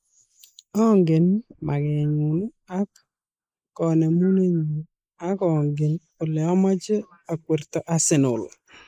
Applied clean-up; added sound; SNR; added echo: neural mask model Resemble Enhance denoiser.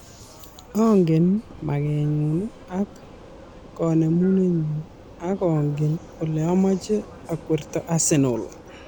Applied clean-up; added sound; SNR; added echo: none; Vehicle; 19 dB; none.